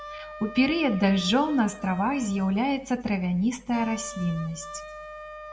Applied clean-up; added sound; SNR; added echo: none; Wind instrument, woodwind instrument; 16 dB; reverberation time 0.7 s.